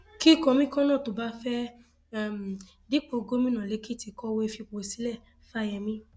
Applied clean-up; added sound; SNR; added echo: none; none; none; none.